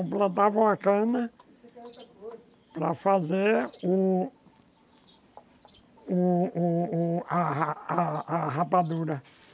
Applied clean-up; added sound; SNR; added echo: none; none; none; none.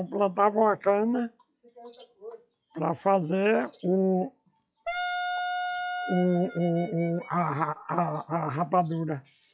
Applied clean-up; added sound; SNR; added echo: classical method log-MMSE.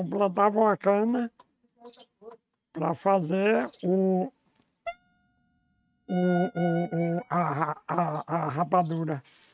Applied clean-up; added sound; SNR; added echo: neural mask model RNNoise.